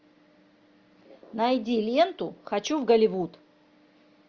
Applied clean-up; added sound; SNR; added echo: none; none; none; none.